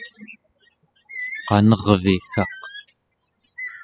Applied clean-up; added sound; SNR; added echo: classical method spectral subtraction.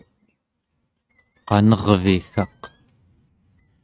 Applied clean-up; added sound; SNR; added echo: neural mask model RNNoise.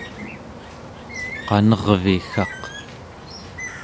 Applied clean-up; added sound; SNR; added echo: none; Bird; 11 dB; none.